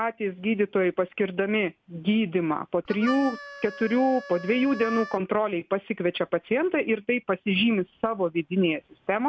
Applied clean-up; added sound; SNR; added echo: none; Harmonica; 12 dB; none.